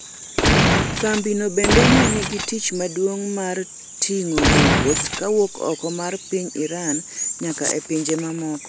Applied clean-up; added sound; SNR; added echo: none; Gunshot, gunfire; -4 dB; none.